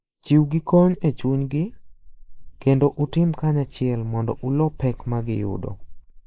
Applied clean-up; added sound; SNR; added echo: neural mask model Resemble Enhance denoiser.